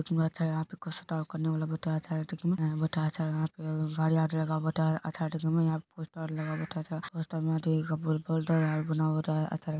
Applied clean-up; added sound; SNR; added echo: none; none; none; none.